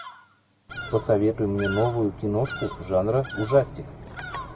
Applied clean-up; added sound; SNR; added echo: none; Bird vocalization, bird call, bird song; 14 dB; none.